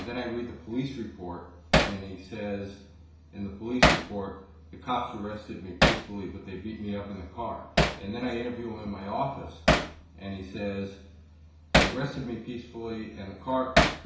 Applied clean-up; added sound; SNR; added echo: none; Hammer; -4 dB; reverberation time 0.6 s.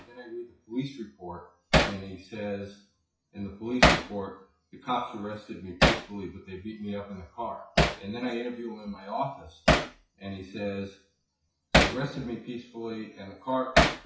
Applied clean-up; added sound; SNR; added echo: classical method WPE with log-MMSE.